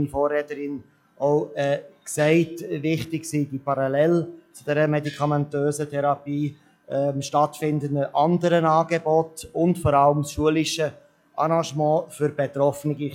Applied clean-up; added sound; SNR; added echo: classical method log-MMSE.